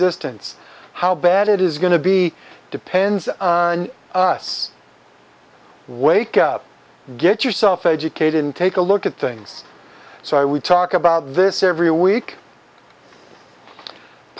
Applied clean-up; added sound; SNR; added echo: none; none; none; none.